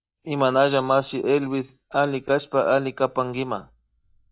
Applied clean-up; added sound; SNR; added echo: neural mask model DeepFilterNet 3.